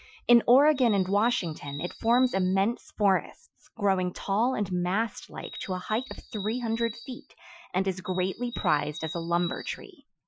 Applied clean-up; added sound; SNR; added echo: classical method Wiener filter.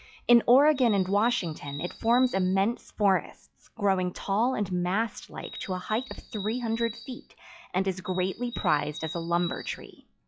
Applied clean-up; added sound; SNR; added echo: classical method log-MMSE.